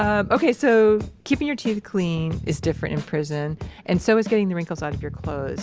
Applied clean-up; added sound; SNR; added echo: none; none; none; none.